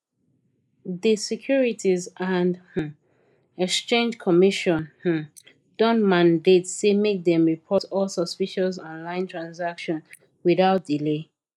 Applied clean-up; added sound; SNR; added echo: neural mask model Resemble Enhance denoiser.